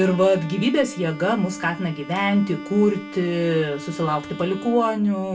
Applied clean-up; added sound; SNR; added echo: none; Bowed string instrument; 14 dB; reverberation time 0.2 s.